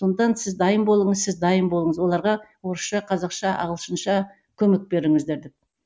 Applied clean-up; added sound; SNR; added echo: none; none; none; none.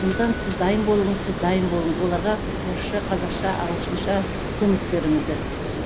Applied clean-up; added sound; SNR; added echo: none; Water + Doorbell; 2 dB; none.